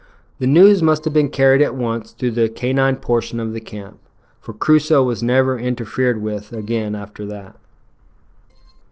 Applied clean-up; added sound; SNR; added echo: neural separator model SepFormer DNS4.